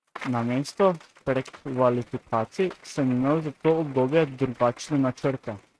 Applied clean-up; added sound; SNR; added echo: neural mask model RNNoise.